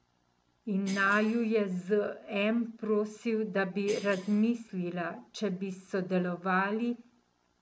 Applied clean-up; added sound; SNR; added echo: none; Bell; 17 dB; none.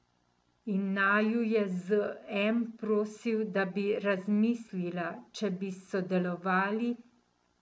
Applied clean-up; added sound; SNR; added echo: none; none; none; none.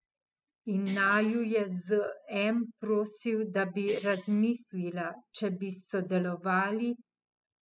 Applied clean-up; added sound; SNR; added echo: classical method spectral subtraction.